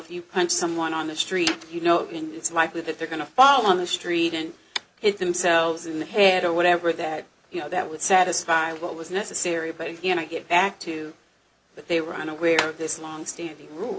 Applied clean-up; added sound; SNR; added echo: none; none; none; none.